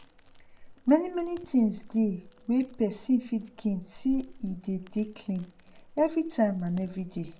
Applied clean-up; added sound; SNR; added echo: none; Crackle; 18 dB; reverberation time 0.3 s.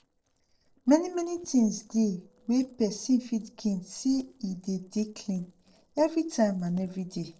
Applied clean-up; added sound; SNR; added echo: neural separator model SepFormer DNS4.